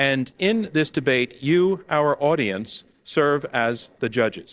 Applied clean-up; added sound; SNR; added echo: neural separator model SepFormer DNS4.